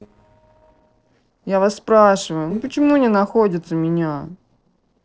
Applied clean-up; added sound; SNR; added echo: neural separator model SepFormer DNS4.